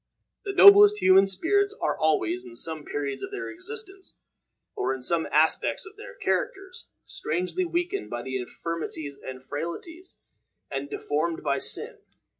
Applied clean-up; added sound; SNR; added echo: none; none; none; none.